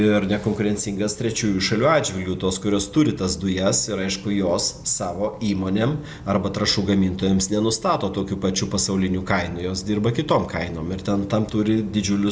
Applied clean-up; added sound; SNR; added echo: none; none; none; none.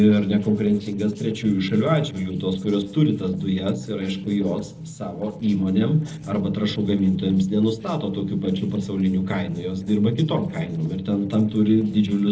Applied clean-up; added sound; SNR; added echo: neural separator model SepFormer DNS4.